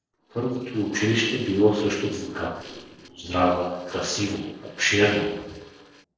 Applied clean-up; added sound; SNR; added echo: neural separator model SepFormer DNS4.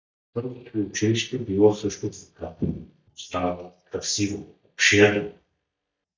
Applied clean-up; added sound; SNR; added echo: neural mask model DeepFilterNet 3.